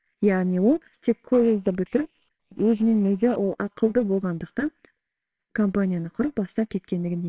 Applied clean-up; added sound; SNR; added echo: neural separator model SepFormer WHAMR!.